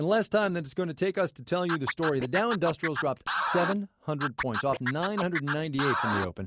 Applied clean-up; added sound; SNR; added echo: none; Scratching (performance technique); 3 dB; none.